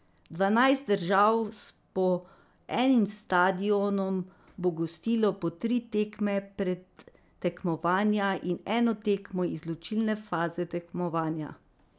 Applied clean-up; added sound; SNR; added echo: none; none; none; none.